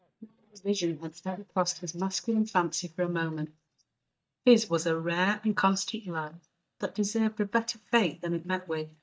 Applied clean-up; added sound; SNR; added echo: neural mask model DeepFilterNet 3.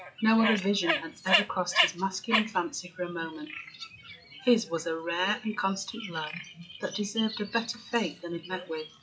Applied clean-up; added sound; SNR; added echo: classical method WPE with log-MMSE.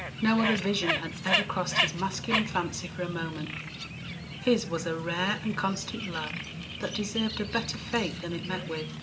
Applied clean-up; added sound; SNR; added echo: none; Bird; 3 dB; reverberation time 0.4 s.